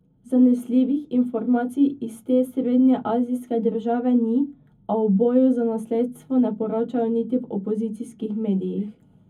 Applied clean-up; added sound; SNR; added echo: none; none; none; reverberation time 0.3 s.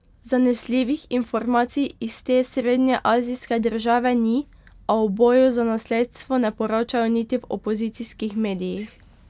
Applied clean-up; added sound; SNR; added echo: none; none; none; none.